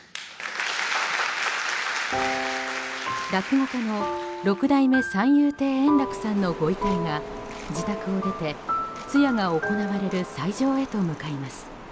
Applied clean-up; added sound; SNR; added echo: none; none; none; none.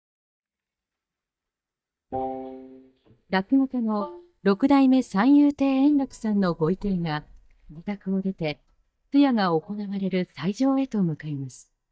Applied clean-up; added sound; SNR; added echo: neural mask model DeepFilterNet 3.